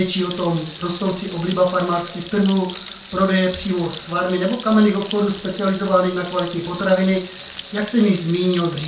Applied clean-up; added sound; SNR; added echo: none; Frying (food); 6 dB; reverberation time 0.3 s.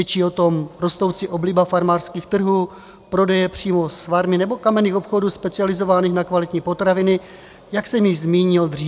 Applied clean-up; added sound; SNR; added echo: none; none; none; none.